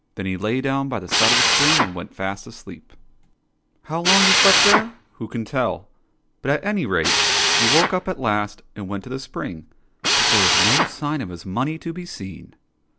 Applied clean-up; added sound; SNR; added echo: none; Drill; -2 dB; none.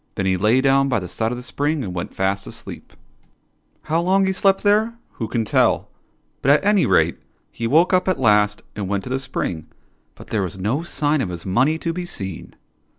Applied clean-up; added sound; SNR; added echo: none; none; none; none.